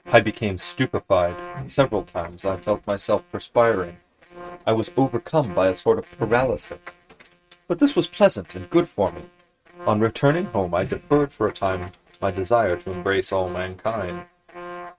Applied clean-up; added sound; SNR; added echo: neural mask model RNNoise.